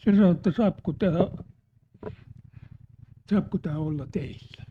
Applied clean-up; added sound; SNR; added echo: neural mask model RNNoise.